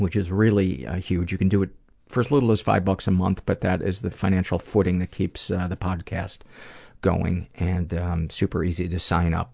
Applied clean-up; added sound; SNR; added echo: none; none; none; none.